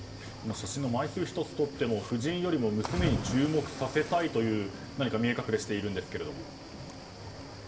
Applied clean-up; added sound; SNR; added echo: none; Cricket / Waves, surf; 8 dB; reverberation time 1.6 s.